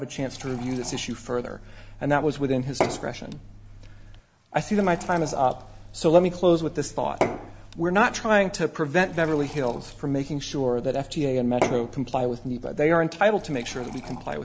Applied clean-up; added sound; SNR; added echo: none; Fill (with liquid) / Glass / Water; 11 dB; none.